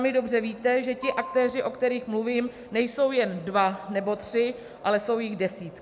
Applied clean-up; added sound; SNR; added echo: none; Piano; 17 dB; none.